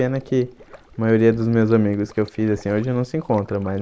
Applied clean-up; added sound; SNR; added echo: neural mask model Resemble Enhance denoiser.